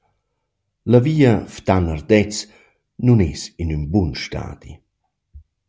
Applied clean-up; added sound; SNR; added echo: none; none; none; none.